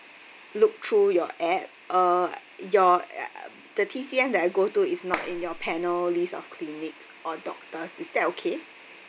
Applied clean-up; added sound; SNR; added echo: none; Clapping; 11 dB; none.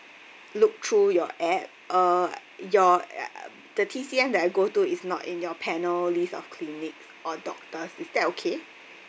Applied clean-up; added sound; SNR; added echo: none; none; none; none.